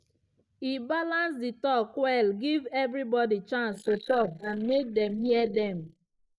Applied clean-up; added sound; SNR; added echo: neural mask model Resemble Enhance denoiser.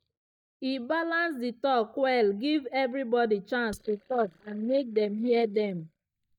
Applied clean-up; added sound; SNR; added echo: neural mask model DeepFilterNet 3.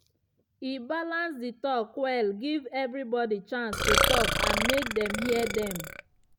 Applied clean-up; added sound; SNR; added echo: none; Burping, eructation; -3 dB; none.